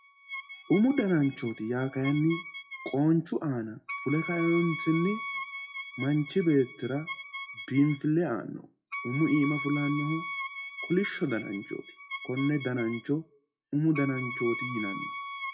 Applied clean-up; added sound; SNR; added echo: classical method WPE with log-MMSE.